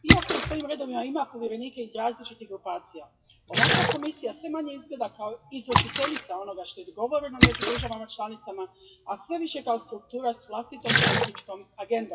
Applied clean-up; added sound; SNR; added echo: classical method WPE with log-MMSE.